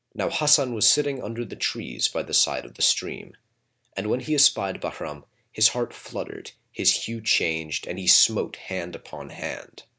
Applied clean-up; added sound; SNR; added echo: none; none; none; none.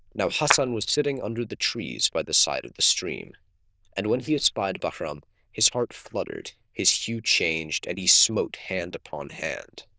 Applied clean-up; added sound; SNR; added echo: neural diffusion model UNIVERSE++.